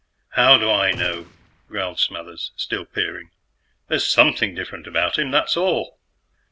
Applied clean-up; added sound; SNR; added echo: none; Gunshot, gunfire; 19 dB; none.